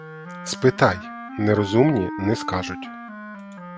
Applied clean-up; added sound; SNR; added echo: none; Wind instrument, woodwind instrument; 11 dB; none.